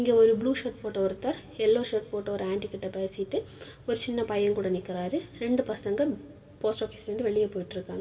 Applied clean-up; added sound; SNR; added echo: none; none; none; reverberation time 1.8 s.